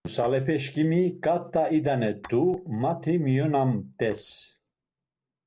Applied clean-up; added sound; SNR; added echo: neural separator model SepFormer DNS4.